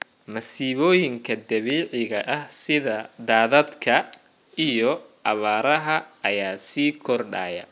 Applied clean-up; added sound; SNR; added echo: none; none; none; none.